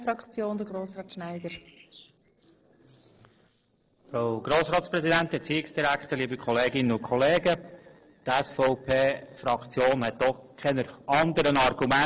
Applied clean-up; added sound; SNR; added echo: neural separator model SepFormer DNS4.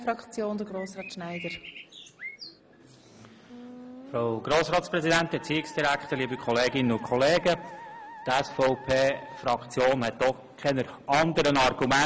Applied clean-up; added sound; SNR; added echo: none; Bird + Musical instrument; 18 dB; none.